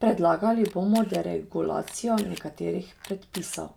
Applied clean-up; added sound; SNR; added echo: none; Camera; 20 dB; none.